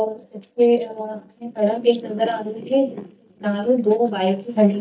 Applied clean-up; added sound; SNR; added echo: neural mask model DeepFilterNet 3.